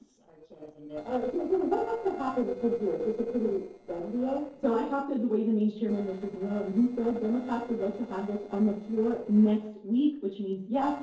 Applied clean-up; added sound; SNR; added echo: neural separator model SepFormer DNS4.